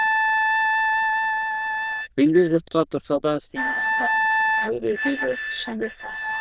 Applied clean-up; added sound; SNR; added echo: neural diffusion model UNIVERSE++.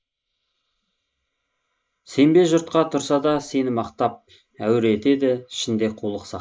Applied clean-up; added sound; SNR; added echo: neural mask model Resemble Enhance denoiser.